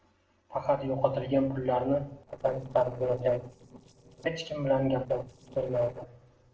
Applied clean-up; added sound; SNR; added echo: neural separator model SepFormer DNS4.